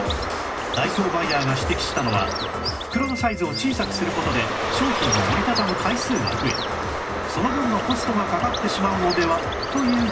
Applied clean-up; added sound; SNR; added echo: none; Bird; 2 dB; reverberation time 0.4 s.